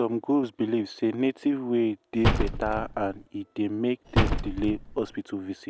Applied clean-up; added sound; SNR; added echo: none; Slam; -1 dB; none.